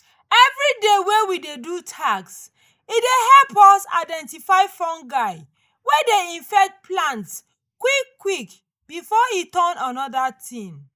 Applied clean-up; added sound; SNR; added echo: neural mask model Resemble Enhance denoiser.